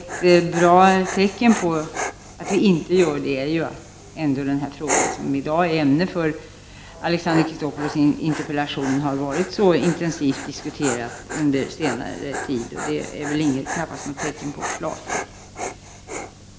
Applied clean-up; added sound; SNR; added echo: none; Dog; 10 dB; none.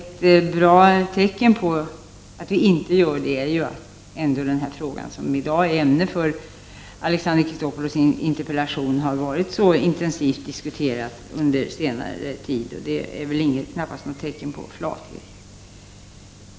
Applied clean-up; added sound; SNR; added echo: none; none; none; none.